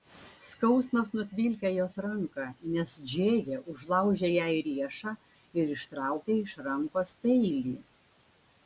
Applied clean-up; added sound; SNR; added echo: none; none; none; none.